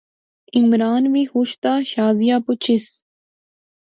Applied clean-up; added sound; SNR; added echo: none; none; none; none.